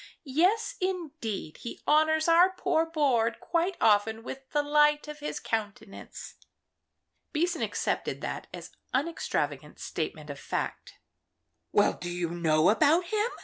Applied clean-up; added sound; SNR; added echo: none; none; none; none.